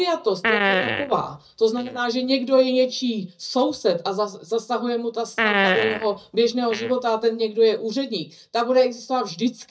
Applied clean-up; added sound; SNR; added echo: neural mask model DeepFilterNet 3.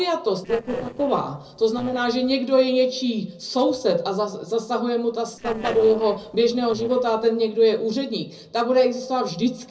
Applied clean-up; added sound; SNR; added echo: neural separator model SepFormer DNS4.